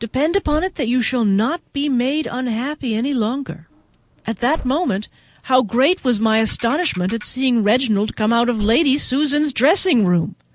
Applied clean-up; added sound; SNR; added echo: none; Slam / Car + Ratchet, pawl; 19 dB; none.